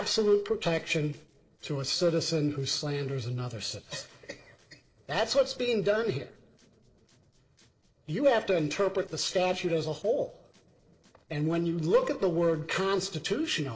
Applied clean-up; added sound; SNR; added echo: neural separator model SepFormer DNS4.